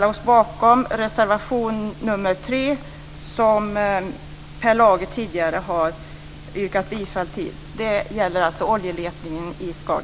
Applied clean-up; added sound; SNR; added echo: none; none; none; none.